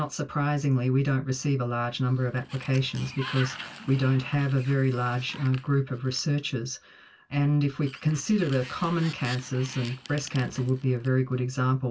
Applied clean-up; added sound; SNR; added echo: none; Sliding door; 18 dB; reverberation time 0.1 s.